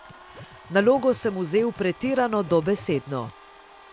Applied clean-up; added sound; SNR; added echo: none; Scratching (performance technique) + Domestic sounds, home sounds; 19 dB; none.